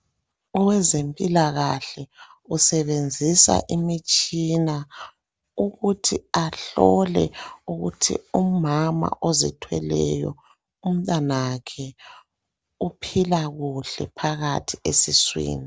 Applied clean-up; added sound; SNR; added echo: none; none; none; none.